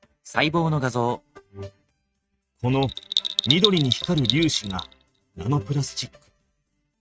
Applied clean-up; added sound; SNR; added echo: neural mask model RNNoise.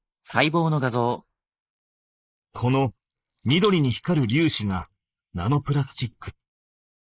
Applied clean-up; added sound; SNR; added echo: neural mask model Resemble Enhance denoiser.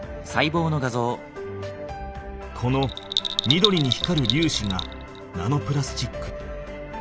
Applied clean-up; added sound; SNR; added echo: none; Bell; 2 dB; none.